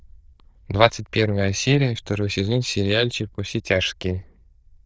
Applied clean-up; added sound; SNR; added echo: neural diffusion model UNIVERSE++.